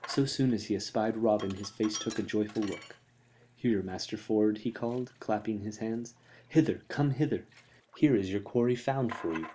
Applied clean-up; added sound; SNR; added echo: none; Sink (filling or washing); 19 dB; none.